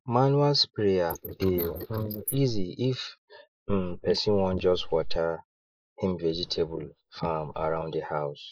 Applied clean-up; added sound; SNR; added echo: neural mask model Resemble Enhance denoiser.